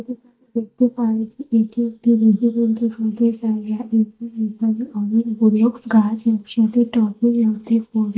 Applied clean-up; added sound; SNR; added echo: neural mask model DeepFilterNet 3.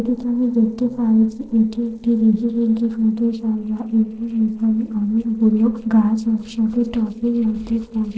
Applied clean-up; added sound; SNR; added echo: neural separator model SepFormer DNS4.